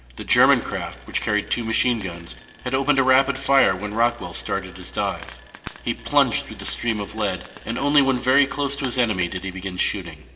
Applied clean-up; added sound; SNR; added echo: none; Frying (food); 18 dB; reverberation time 1.3 s.